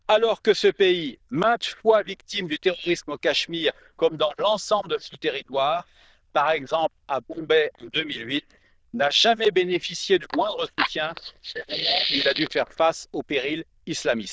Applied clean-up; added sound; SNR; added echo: neural diffusion model UNIVERSE++.